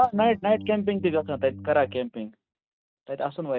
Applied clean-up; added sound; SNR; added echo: neural mask model RNNoise.